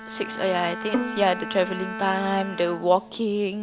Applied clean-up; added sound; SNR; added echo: none; Bowed string instrument + Bowed string instrument; 8 dB; none.